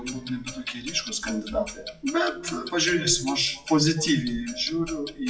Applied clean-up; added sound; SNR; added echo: classical method WPE with log-MMSE.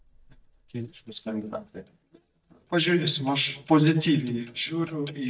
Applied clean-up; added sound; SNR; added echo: neural mask model DeepFilterNet 3.